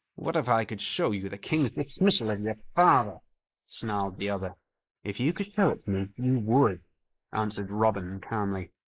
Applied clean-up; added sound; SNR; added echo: neural mask model Resemble Enhance denoiser.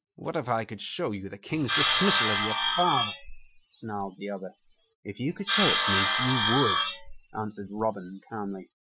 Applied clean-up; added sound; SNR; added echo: classical method Wiener filter.